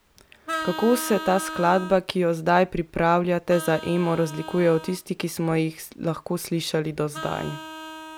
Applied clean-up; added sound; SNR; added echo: none; Vehicle horn, car horn, honking; 13 dB; none.